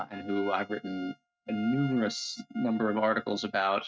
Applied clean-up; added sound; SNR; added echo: neural mask model RNNoise.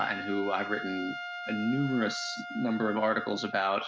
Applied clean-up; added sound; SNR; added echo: none; Trumpet; 9 dB; none.